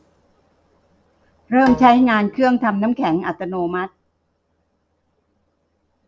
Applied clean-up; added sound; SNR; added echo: none; Bowed string instrument; 16 dB; none.